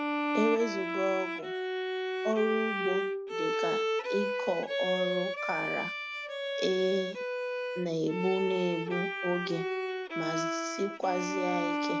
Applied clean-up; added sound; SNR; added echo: none; Bowed string instrument; 0 dB; none.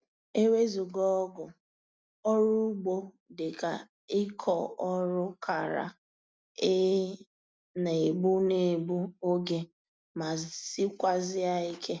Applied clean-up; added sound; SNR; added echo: none; none; none; none.